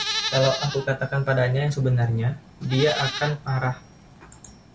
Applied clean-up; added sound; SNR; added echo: none; Livestock, farm animals, working animals; 9 dB; none.